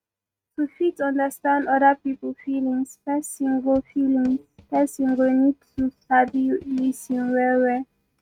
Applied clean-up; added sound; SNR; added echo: neural mask model RNNoise.